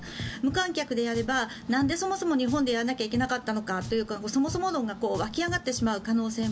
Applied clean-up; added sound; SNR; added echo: none; Drum; 14 dB; none.